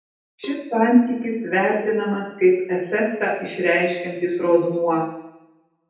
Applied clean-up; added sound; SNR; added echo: none; Cowbell; 20 dB; reverberation time 0.8 s.